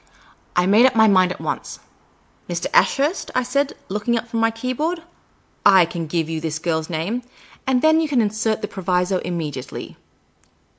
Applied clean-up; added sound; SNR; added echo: none; none; none; none.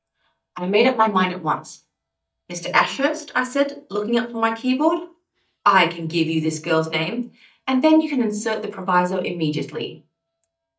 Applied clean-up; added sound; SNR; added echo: neural mask model DeepFilterNet 3.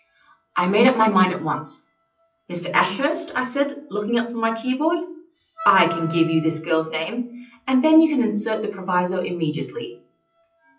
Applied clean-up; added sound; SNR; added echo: classical method WPE with log-MMSE.